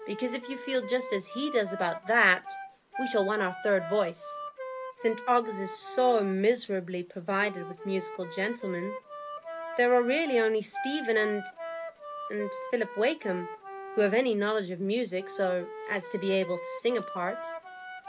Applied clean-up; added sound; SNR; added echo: none; Wind instrument, woodwind instrument; 11 dB; none.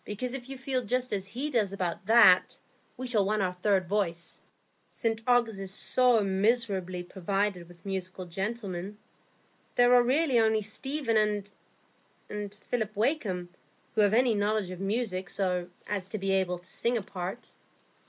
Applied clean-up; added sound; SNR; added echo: none; none; none; none.